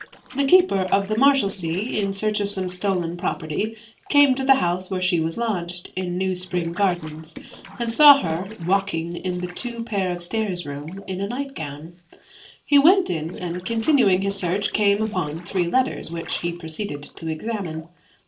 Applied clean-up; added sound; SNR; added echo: neural separator model SepFormer DNS4.